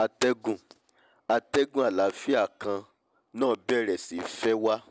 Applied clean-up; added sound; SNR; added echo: none; none; none; none.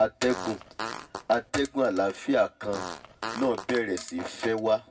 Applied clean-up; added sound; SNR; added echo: none; Fart; 12 dB; reverberation time 0.3 s.